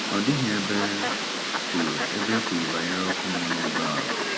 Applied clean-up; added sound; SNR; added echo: none; Fowl; -1 dB; reverberation time 0.8 s.